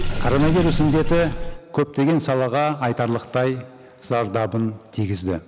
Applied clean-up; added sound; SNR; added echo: none; Sink (filling or washing) / Water; 6 dB; none.